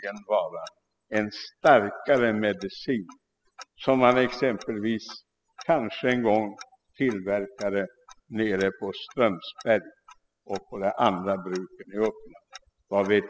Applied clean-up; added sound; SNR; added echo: classical method spectral subtraction.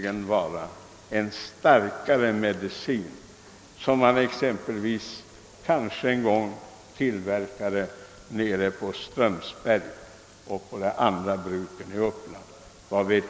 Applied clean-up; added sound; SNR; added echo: none; none; none; none.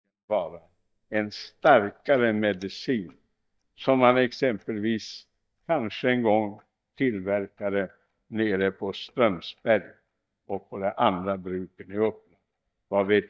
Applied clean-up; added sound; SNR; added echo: neural mask model DeepFilterNet 3.